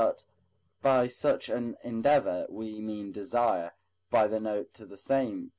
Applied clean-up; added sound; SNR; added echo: none; none; none; none.